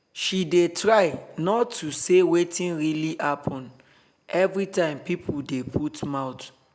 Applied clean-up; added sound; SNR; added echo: none; none; none; none.